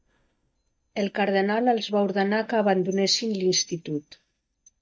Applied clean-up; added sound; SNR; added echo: neural mask model DeepFilterNet 3.